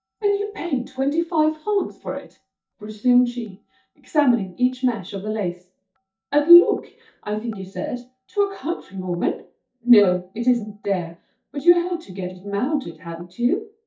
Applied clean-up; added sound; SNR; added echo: neural mask model DeepFilterNet 3.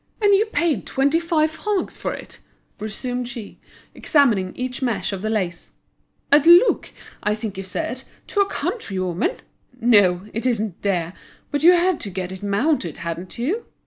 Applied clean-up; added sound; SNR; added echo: none; none; none; none.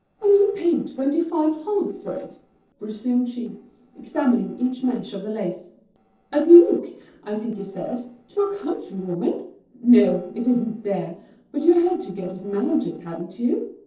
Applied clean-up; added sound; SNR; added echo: neural separator model SepFormer DNS4.